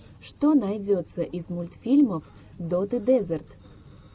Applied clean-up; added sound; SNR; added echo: none; none; none; none.